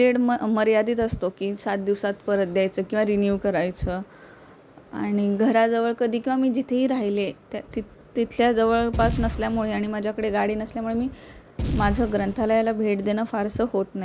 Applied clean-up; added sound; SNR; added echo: none; Boom; 8 dB; none.